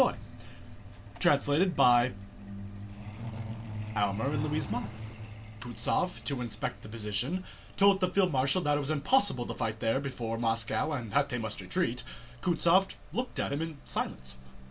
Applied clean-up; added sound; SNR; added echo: none; Truck; 16 dB; none.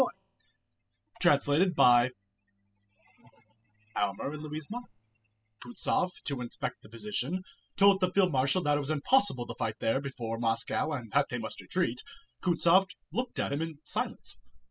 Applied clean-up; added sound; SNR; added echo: classical method spectral subtraction.